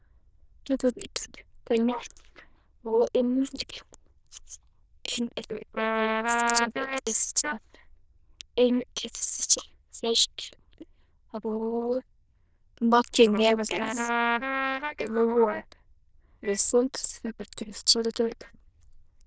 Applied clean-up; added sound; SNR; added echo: neural diffusion model UNIVERSE++.